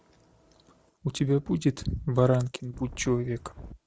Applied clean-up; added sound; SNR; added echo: none; Wind; 15 dB; none.